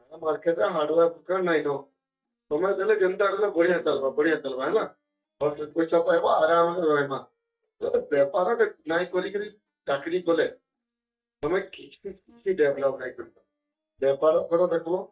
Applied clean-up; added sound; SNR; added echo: neural mask model DeepFilterNet 3.